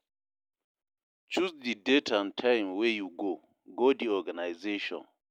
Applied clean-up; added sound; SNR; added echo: none; none; none; none.